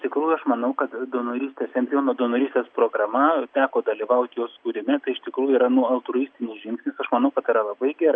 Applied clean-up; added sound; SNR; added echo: none; none; none; none.